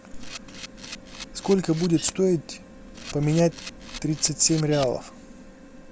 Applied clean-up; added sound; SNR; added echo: none; Camera; 15 dB; none.